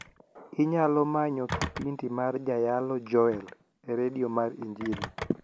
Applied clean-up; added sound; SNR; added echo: none; Telephone; 13 dB; none.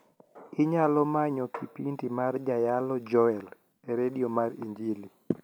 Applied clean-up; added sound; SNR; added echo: none; none; none; none.